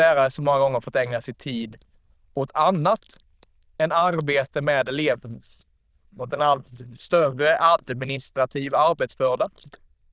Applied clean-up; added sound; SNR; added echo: neural diffusion model UNIVERSE++.